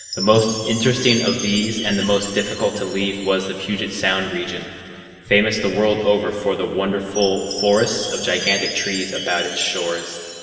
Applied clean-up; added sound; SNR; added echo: none; Chime; 11 dB; reverberation time 2.7 s.